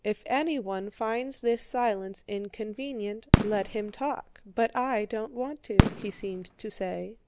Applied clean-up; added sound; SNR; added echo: none; Fireworks; -3 dB; none.